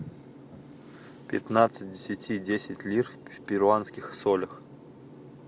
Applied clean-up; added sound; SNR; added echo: none; none; none; none.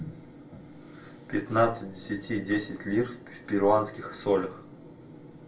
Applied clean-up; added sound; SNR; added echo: none; none; none; reverberation time 0.3 s.